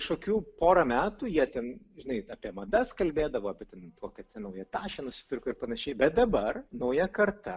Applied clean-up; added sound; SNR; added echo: none; none; none; none.